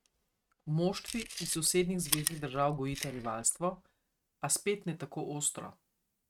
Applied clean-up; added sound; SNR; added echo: neural mask model RNNoise.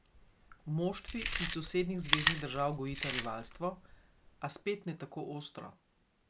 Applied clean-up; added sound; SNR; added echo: none; Chewing, mastication; -1 dB; none.